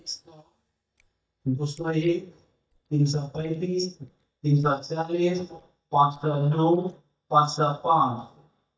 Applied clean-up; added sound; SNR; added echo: neural mask model DeepFilterNet 3.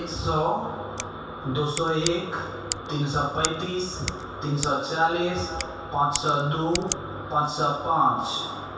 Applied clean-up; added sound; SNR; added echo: none; Scissors; 12 dB; reverberation time 0.7 s.